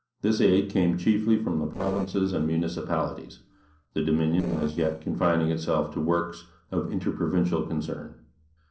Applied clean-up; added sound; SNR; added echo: neural separator model SepFormer DNS4.